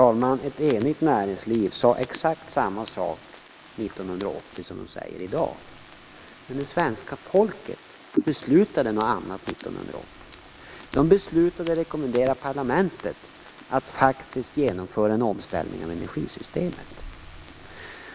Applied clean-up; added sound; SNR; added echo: neural mask model Resemble Enhance denoiser.